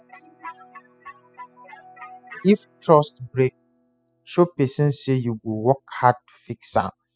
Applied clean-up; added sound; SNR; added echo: classical method spectral subtraction.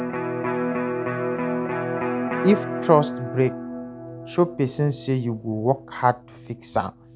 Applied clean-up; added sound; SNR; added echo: none; Electric guitar; 4 dB; none.